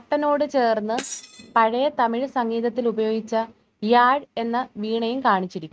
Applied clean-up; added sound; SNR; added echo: neural mask model RNNoise.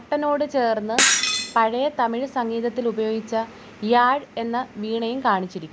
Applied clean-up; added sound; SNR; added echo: none; Shatter; 2 dB; none.